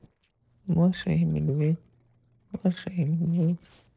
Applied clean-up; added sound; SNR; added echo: neural separator model SepFormer DNS4.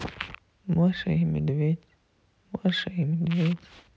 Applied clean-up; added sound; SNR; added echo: none; none; none; none.